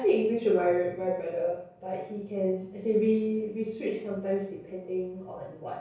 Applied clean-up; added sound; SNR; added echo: none; none; none; reverberation time 0.6 s.